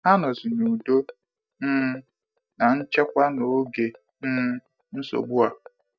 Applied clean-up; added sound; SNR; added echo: neural mask model DeepFilterNet 3.